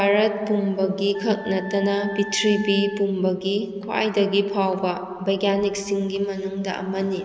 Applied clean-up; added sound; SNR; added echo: none; Wind instrument, woodwind instrument; 15 dB; none.